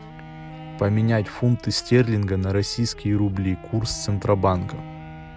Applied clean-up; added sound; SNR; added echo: none; Wind instrument, woodwind instrument + Bowed string instrument; 17 dB; none.